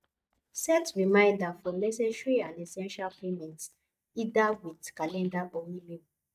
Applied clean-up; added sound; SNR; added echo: neural mask model DeepFilterNet 3.